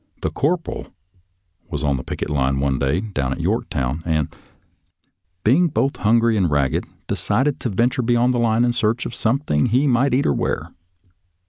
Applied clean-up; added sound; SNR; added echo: none; none; none; none.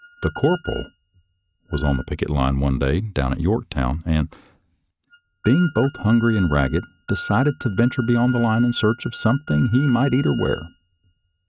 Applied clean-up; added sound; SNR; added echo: neural mask model RNNoise.